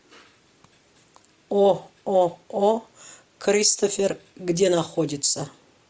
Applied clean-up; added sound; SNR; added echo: none; none; none; none.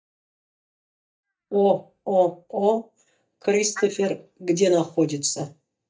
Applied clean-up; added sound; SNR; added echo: neural mask model DeepFilterNet 3.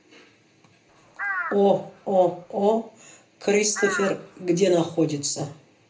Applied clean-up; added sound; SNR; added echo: none; Crow; 10 dB; reverberation time 0.3 s.